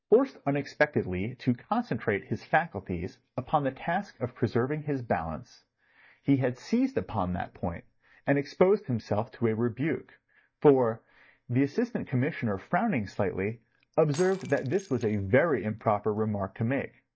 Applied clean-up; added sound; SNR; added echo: neural mask model DeepFilterNet 3.